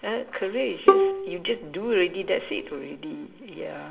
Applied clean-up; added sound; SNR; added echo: none; Bowed string instrument; -4 dB; reverberation time 1.0 s.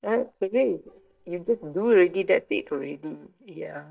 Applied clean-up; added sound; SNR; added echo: neural mask model DeepFilterNet 3.